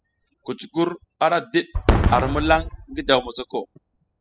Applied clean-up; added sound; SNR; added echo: classical method spectral subtraction.